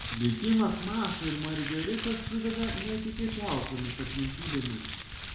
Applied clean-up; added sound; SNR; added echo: none; Crumpling, crinkling; 4 dB; reverberation time 0.6 s.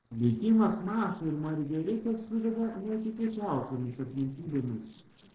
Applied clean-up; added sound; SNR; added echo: neural separator model SepFormer DNS4.